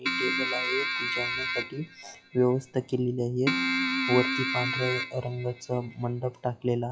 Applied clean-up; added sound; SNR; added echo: classical method log-MMSE.